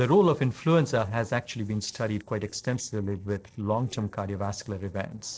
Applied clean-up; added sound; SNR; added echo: neural separator model SepFormer DNS4.